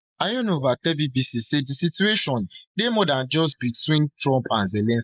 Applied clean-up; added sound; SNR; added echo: neural mask model Resemble Enhance denoiser.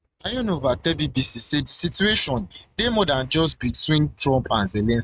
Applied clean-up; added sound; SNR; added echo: neural mask model RNNoise.